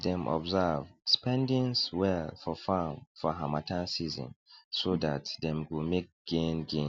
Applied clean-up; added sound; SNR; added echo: none; none; none; none.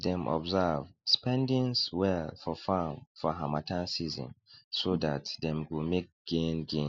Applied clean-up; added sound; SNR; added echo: neural mask model Resemble Enhance denoiser.